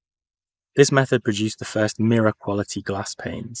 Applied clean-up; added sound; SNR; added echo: neural mask model Resemble Enhance denoiser.